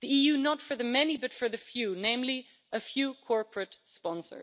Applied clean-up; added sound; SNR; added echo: none; none; none; none.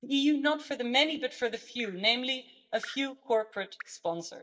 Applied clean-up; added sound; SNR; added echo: neural mask model DeepFilterNet 3.